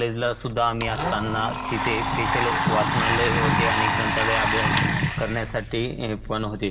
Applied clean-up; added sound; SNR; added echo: none; Domestic sounds, home sounds; 1 dB; reverberation time 2.7 s.